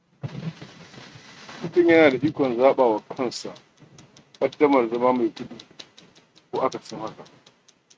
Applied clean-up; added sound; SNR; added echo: neural mask model RNNoise.